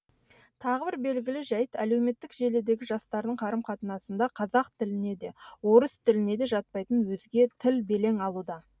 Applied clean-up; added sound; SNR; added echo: none; none; none; none.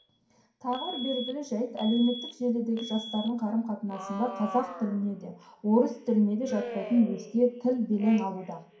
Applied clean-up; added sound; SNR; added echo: none; Alarm; 14 dB; reverberation time 0.5 s.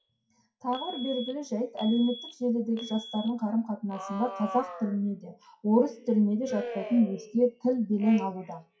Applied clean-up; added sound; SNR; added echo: classical method WPE with log-MMSE.